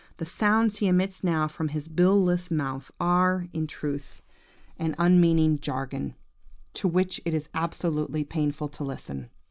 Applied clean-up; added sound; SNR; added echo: none; none; none; none.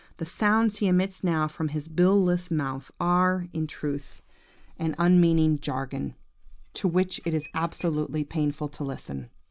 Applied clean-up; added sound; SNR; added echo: none; Squeak / Dishes, pots, and pans; 18 dB; none.